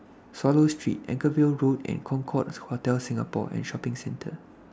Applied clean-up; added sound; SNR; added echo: none; none; none; none.